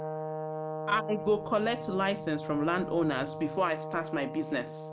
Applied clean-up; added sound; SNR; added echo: none; Brass instrument; 7 dB; none.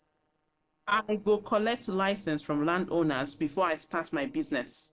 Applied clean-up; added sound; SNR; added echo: neural separator model SepFormer DNS4.